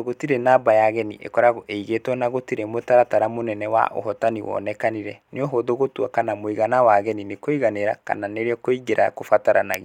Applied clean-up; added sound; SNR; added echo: none; none; none; none.